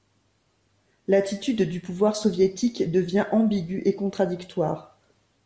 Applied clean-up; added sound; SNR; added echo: none; none; none; none.